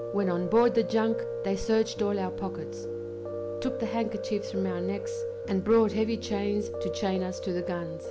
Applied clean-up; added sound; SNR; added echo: none; Piano; 6 dB; none.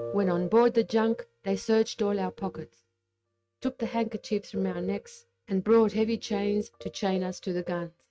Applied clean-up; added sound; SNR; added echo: neural mask model RNNoise.